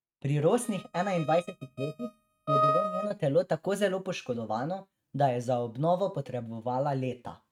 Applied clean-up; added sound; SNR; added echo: neural mask model RNNoise.